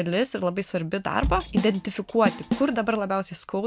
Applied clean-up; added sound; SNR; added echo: none; Drum / Drum kit; 5 dB; none.